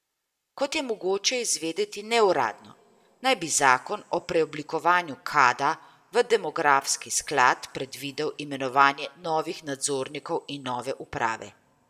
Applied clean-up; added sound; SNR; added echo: none; none; none; reverberation time 0.8 s.